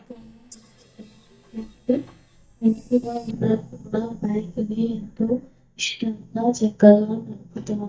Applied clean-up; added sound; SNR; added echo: neural mask model DeepFilterNet 3.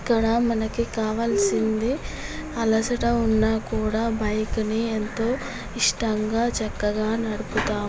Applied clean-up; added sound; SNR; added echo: none; none; none; none.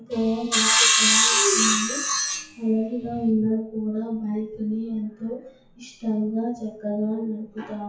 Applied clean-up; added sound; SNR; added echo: classical method WPE with log-MMSE.